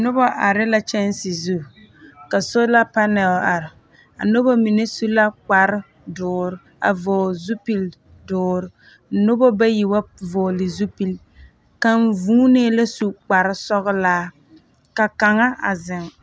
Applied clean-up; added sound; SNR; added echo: none; none; none; none.